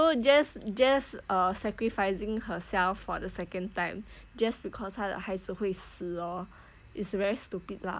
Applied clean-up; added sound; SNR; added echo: none; none; none; none.